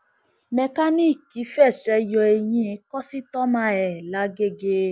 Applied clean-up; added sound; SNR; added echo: none; none; none; none.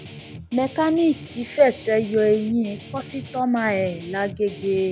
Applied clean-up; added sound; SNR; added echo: none; Guitar; 16 dB; none.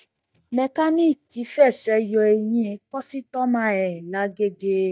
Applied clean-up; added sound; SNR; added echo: neural mask model DeepFilterNet 3.